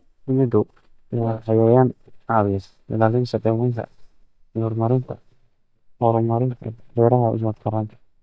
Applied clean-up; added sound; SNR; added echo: neural mask model DeepFilterNet 3.